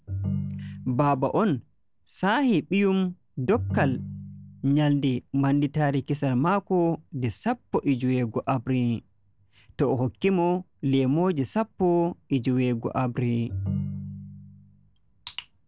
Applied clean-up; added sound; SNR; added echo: none; Ringtone; 7 dB; none.